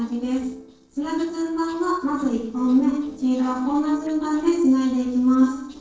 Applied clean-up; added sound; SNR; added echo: neural separator model SepFormer DNS4.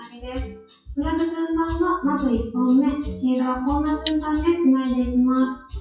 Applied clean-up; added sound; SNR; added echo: classical method WPE with log-MMSE.